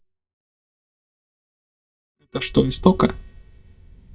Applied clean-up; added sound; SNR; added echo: neural mask model DeepFilterNet 3.